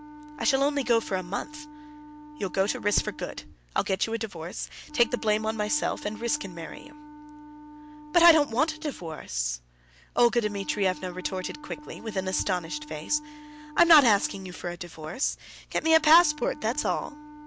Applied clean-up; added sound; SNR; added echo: none; Wind instrument, woodwind instrument; 18 dB; none.